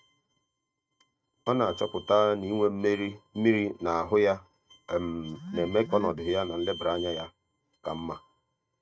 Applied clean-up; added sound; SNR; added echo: neural mask model RNNoise.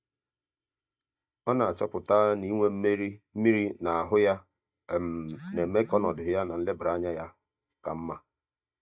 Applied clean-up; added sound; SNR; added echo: neural mask model DeepFilterNet 3.